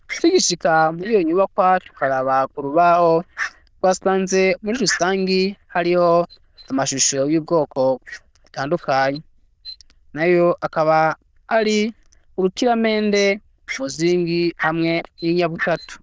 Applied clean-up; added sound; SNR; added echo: neural diffusion model UNIVERSE++.